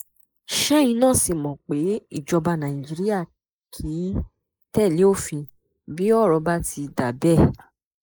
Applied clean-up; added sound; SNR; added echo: neural mask model Resemble Enhance denoiser.